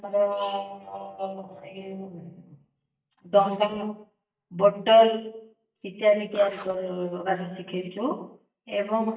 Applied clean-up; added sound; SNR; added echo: neural mask model DeepFilterNet 3.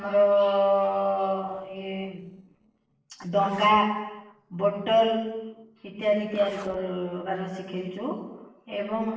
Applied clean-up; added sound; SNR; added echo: neural separator model SepFormer DNS4.